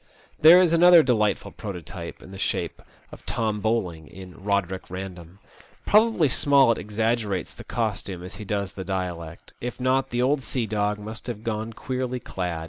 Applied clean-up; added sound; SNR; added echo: none; none; none; none.